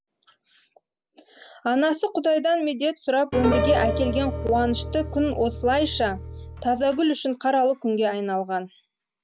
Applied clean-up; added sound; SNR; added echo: none; Piano; 4 dB; none.